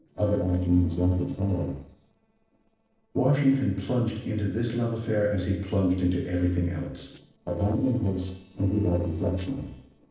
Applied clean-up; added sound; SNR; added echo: neural separator model SepFormer DNS4.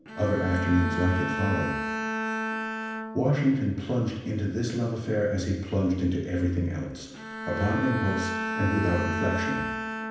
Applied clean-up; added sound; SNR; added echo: none; Bowed string instrument; 5 dB; reverberation time 0.9 s.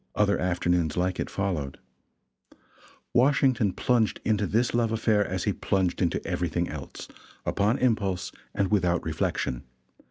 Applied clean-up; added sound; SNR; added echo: none; none; none; none.